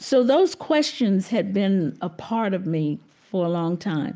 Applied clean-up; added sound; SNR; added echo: none; none; none; none.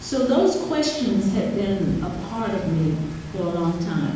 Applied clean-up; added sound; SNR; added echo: none; Rain; 14 dB; reverberation time 1.0 s.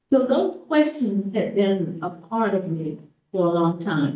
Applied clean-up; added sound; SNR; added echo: neural mask model DeepFilterNet 3.